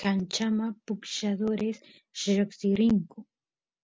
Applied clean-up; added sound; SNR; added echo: none; none; none; none.